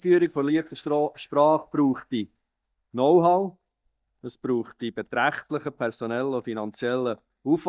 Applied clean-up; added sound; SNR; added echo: neural mask model DeepFilterNet 3.